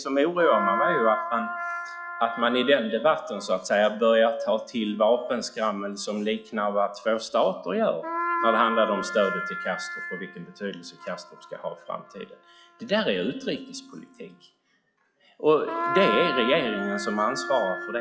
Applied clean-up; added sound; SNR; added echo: classical method log-MMSE.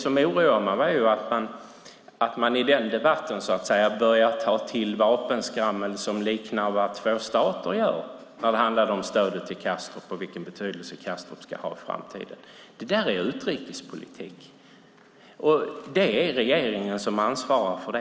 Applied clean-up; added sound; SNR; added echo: none; none; none; none.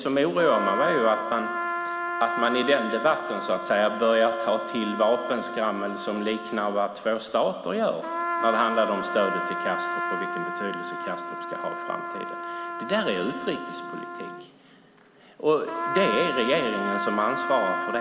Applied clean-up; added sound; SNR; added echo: none; Trumpet; 5 dB; none.